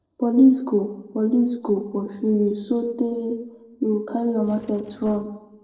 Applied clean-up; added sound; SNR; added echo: neural separator model SepFormer DNS4.